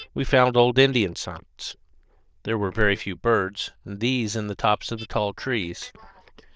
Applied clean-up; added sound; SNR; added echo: neural diffusion model UNIVERSE++.